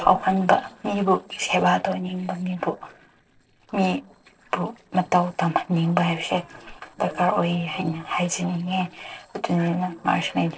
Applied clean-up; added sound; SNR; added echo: neural separator model SepFormer DNS4.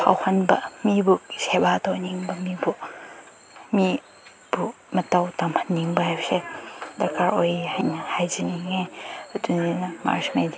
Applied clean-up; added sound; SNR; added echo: none; none; none; none.